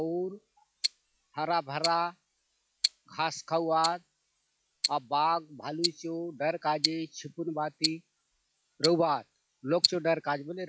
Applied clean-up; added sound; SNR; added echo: classical method log-MMSE.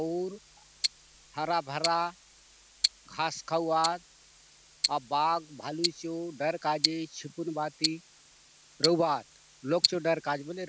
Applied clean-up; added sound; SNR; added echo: none; Tick-tock; 5 dB; none.